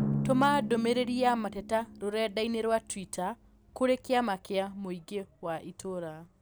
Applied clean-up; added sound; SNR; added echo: none; Drum; 9 dB; none.